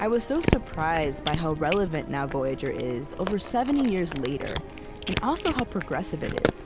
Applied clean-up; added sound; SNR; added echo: none; Cat; 5 dB; none.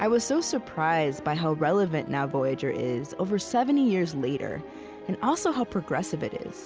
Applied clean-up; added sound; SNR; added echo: none; none; none; none.